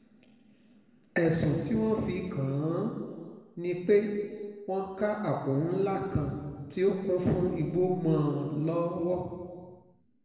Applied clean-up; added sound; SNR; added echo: none; none; none; reverberation time 1.6 s.